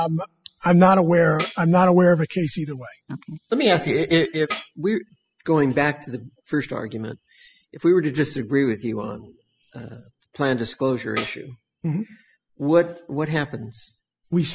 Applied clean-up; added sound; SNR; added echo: classical method spectral subtraction.